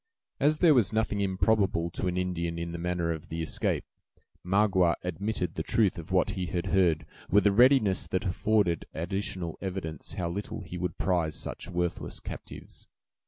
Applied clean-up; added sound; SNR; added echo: none; none; none; none.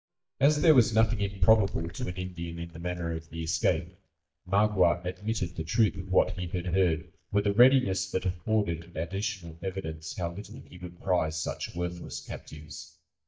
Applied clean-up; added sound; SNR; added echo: neural mask model DeepFilterNet 3.